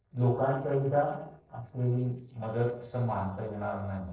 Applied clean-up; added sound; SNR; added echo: neural separator model SepFormer DNS4.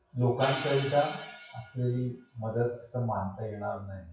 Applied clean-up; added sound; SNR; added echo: classical method WPE with log-MMSE.